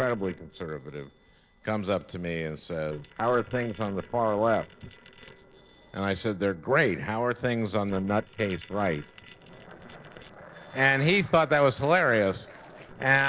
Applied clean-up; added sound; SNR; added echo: neural separator model SepFormer DNS4.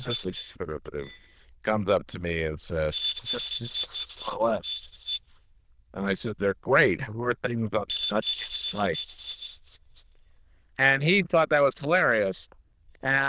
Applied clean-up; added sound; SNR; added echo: neural diffusion model UNIVERSE++.